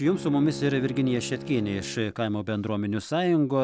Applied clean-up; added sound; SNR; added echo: none; Bowed string instrument; 14 dB; none.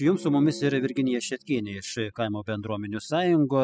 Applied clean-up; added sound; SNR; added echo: classical method spectral subtraction.